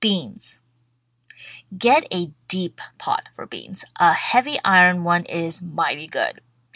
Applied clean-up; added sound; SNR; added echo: none; none; none; none.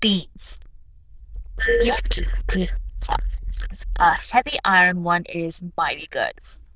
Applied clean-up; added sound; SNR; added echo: neural diffusion model UNIVERSE++.